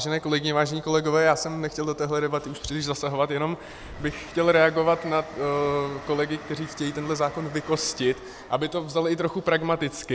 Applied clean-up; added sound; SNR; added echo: none; Train; 19 dB; none.